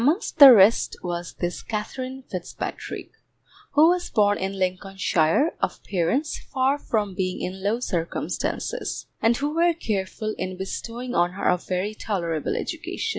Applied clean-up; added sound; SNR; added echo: none; none; none; none.